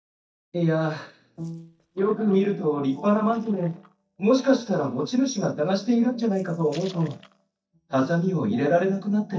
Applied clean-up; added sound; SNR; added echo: neural mask model DeepFilterNet 3.